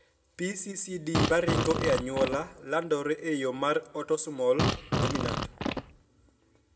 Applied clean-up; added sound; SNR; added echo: none; Fart; -1 dB; reverberation time 0.4 s.